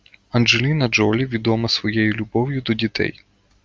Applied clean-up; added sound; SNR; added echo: none; none; none; none.